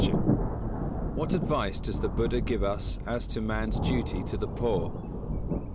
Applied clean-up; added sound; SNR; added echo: none; Thunder; -3 dB; none.